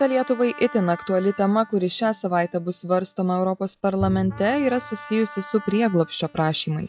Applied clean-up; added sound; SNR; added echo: classical method log-MMSE.